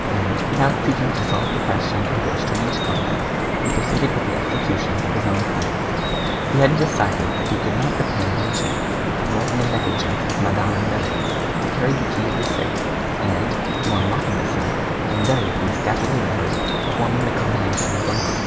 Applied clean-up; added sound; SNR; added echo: none; Drip; -3 dB; none.